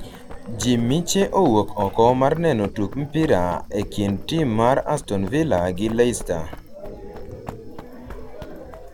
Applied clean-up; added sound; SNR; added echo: none; Run; 13 dB; none.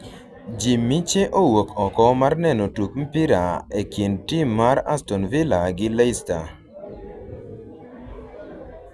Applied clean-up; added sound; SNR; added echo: none; none; none; none.